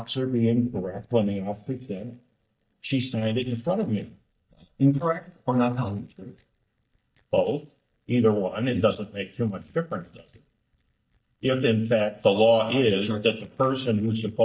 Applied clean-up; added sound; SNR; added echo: neural mask model DeepFilterNet 3.